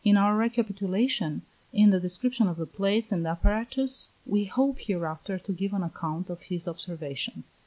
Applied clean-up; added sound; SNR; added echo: none; none; none; none.